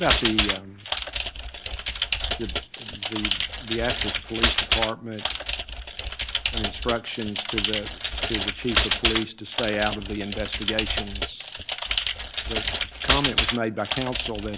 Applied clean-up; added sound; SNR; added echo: none; Computer keyboard; -3 dB; none.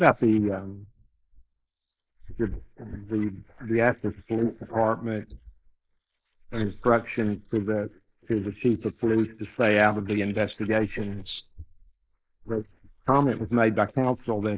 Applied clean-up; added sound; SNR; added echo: neural mask model Resemble Enhance denoiser.